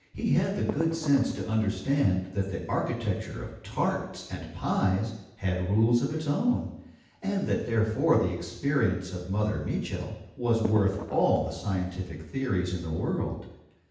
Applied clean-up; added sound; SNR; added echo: none; Fireworks; 13 dB; reverberation time 0.9 s.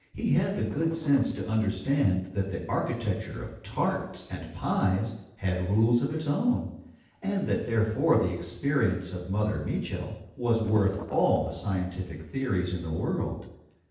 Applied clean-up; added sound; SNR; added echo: neural separator model SepFormer DNS4.